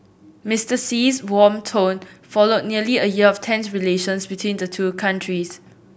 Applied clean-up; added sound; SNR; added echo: none; none; none; none.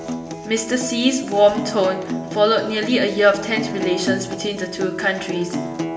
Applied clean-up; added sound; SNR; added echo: none; Acoustic guitar; 8 dB; reverberation time 1.6 s.